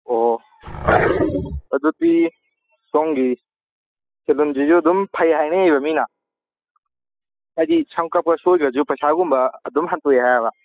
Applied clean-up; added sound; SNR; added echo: classical method spectral subtraction.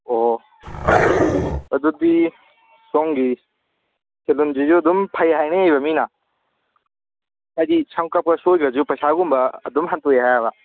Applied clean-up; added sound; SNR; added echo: none; Growling; -2 dB; none.